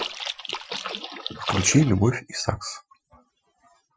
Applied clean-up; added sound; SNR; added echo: classical method Wiener filter.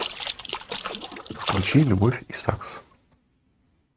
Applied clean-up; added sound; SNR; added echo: neural mask model RNNoise.